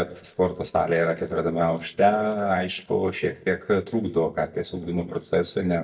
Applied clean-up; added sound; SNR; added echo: neural mask model DeepFilterNet 3.